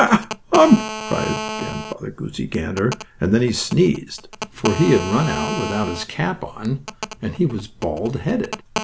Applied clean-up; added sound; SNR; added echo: none; Telephone; 10 dB; none.